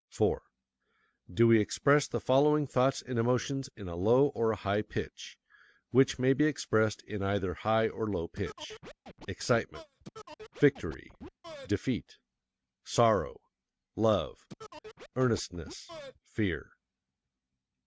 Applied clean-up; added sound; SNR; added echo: neural mask model RNNoise.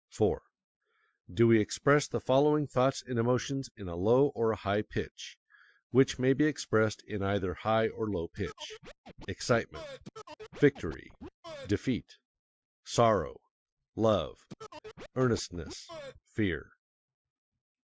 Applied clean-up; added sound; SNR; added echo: classical method Wiener filter.